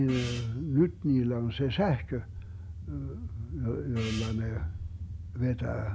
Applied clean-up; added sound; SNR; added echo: none; Gong; 16 dB; none.